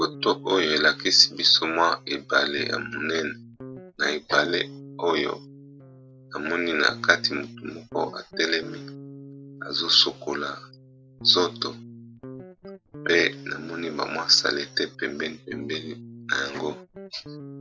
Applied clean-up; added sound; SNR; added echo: none; Guitar; 16 dB; none.